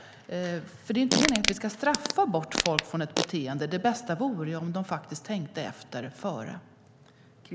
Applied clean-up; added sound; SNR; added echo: none; Fart; 0 dB; none.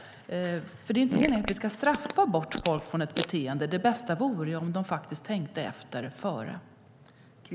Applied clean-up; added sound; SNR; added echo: neural mask model Resemble Enhance denoiser.